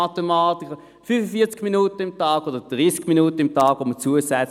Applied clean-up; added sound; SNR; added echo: none; none; none; none.